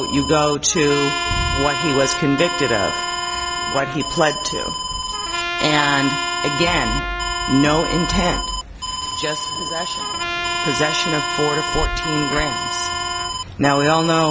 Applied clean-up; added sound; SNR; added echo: none; Alarm + Trumpet; 3 dB; none.